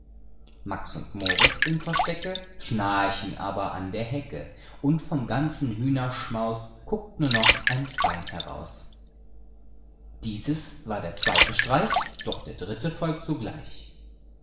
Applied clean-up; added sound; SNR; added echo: none; Water; -1 dB; reverberation time 0.8 s.